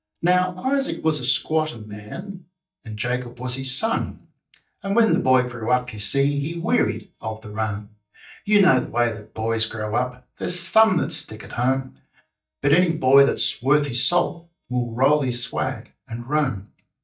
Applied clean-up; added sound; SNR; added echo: neural mask model DeepFilterNet 3.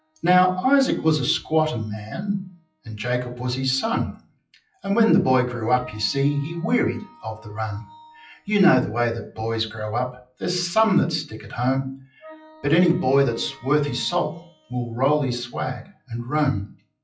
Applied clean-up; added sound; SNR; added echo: classical method WPE with log-MMSE.